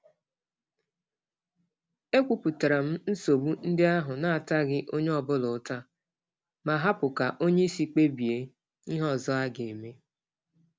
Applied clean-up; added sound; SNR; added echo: none; none; none; none.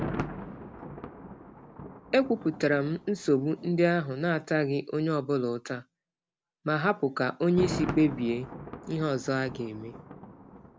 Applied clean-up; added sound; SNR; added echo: none; Thunder; 12 dB; none.